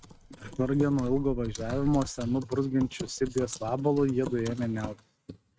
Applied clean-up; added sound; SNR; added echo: neural mask model RNNoise.